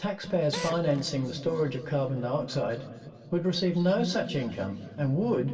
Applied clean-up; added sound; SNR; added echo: none; Drill; 10 dB; reverberation time 2.4 s.